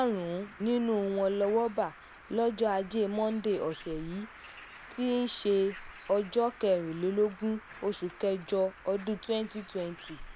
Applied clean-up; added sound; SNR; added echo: none; Bird; 19 dB; none.